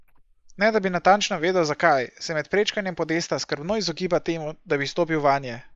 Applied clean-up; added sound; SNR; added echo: neural mask model Resemble Enhance denoiser.